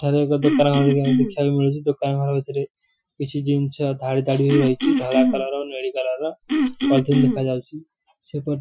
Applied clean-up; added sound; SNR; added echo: classical method Wiener filter.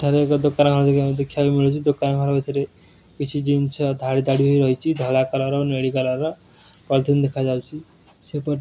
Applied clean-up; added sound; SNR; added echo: none; none; none; none.